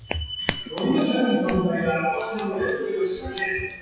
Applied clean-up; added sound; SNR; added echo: classical method WPE with log-MMSE.